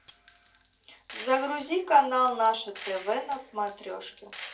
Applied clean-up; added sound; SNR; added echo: none; Gunshot, gunfire; 14 dB; reverberation time 0.2 s.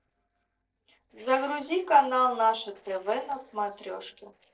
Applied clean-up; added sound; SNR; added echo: neural separator model SepFormer DNS4.